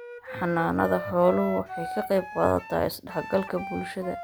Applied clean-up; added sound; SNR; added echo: none; Wind instrument, woodwind instrument; 10 dB; none.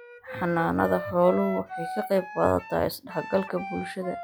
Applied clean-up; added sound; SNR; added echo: classical method log-MMSE.